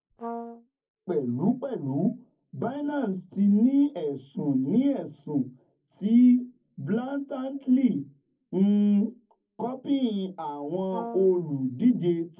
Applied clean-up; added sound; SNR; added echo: neural separator model SepFormer DNS4.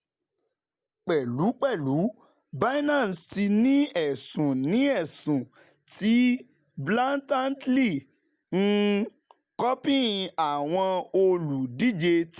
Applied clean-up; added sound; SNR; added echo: none; none; none; none.